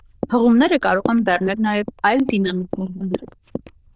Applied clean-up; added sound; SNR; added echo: neural diffusion model UNIVERSE++.